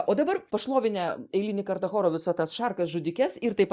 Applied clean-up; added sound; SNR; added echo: neural mask model Resemble Enhance denoiser.